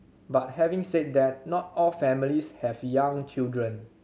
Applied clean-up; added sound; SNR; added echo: none; none; none; none.